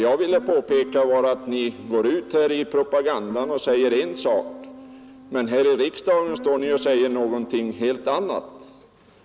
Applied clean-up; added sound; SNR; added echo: none; Guitar; 17 dB; none.